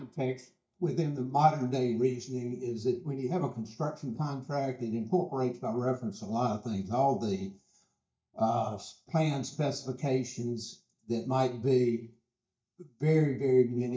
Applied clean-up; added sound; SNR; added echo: neural mask model DeepFilterNet 3.